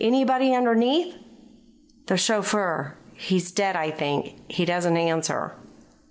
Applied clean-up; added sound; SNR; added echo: none; none; none; none.